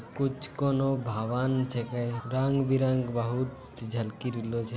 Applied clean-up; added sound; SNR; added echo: none; Crowd; 19 dB; none.